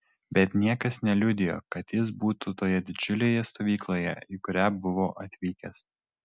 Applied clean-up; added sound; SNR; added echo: none; none; none; none.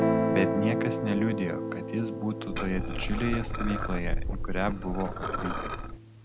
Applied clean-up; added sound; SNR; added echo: none; Guitar + Liquid; -2 dB; none.